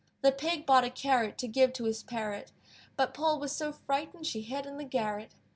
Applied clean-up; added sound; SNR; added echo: none; none; none; none.